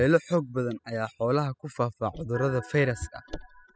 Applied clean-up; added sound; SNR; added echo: classical method spectral subtraction.